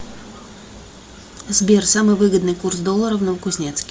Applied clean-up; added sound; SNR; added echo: none; none; none; none.